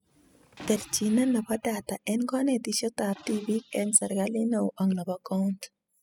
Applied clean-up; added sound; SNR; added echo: classical method spectral subtraction.